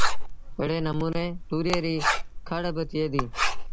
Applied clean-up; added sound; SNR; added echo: none; Writing; -4 dB; none.